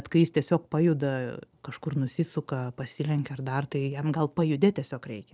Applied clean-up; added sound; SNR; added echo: none; none; none; none.